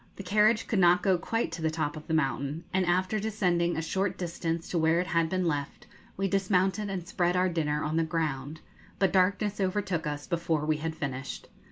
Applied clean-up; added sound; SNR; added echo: none; none; none; none.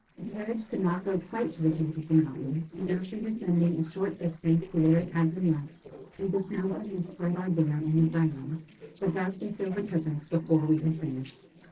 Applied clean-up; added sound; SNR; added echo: neural separator model SepFormer DNS4.